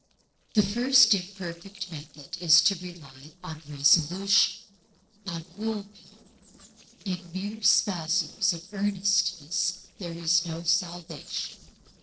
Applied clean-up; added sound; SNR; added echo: neural separator model SepFormer DNS4.